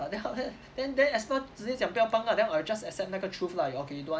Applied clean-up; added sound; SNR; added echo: none; none; none; none.